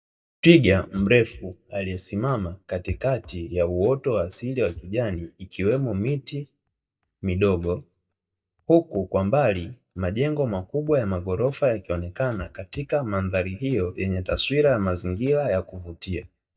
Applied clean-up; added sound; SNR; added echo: neural mask model DeepFilterNet 3.